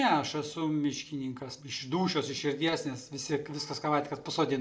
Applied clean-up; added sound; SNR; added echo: none; none; none; reverberation time 0.3 s.